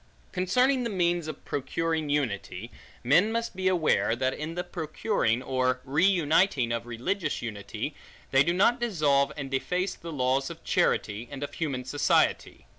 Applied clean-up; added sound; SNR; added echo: none; none; none; none.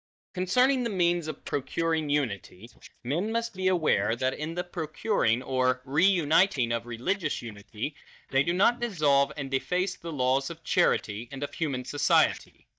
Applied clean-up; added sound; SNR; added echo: neural mask model DeepFilterNet 3.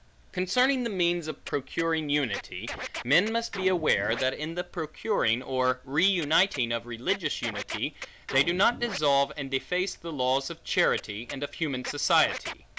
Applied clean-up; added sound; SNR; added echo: none; Scratching (performance technique); 14 dB; none.